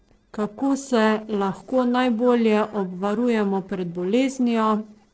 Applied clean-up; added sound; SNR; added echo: neural separator model SepFormer DNS4.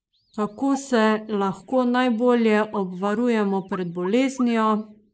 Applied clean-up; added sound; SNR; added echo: neural mask model Resemble Enhance denoiser.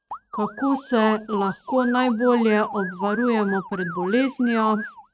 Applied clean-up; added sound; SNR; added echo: neural mask model RNNoise.